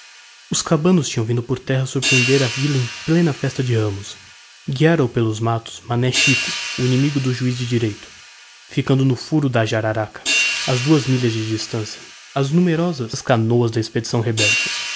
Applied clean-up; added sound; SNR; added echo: none; Hi-hat; 8 dB; none.